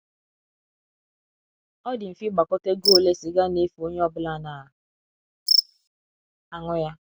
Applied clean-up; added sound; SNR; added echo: none; Cricket; 2 dB; none.